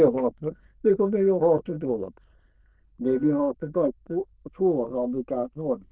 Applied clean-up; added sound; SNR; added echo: neural diffusion model UNIVERSE++.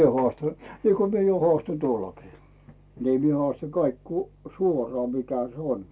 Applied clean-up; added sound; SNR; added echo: none; none; none; none.